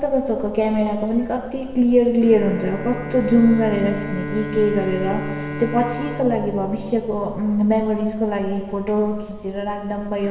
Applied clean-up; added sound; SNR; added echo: none; Bowed string instrument; 13 dB; reverberation time 2.1 s.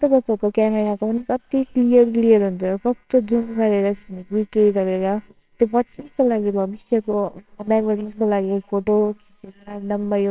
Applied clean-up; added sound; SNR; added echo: neural separator model SepFormer WHAMR!.